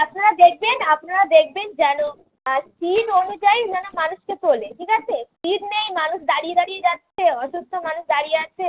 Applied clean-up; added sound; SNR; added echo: neural separator model SepFormer DNS4.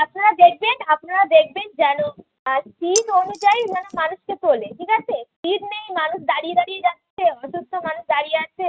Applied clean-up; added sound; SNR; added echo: neural mask model RNNoise.